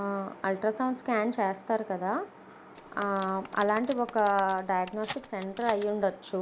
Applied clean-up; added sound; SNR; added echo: none; Cutlery, silverware; 14 dB; none.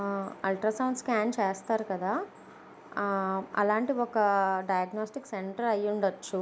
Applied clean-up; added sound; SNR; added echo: none; none; none; none.